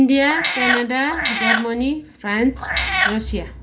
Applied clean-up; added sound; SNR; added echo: none; Meow; 0 dB; reverberation time 0.4 s.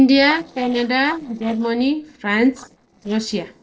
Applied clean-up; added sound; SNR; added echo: neural separator model SepFormer DNS4.